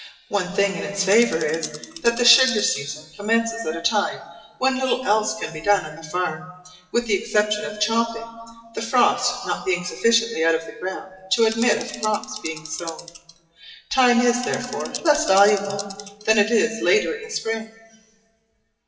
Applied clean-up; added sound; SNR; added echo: classical method WPE with log-MMSE.